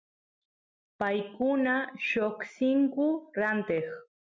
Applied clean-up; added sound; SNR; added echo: none; none; none; none.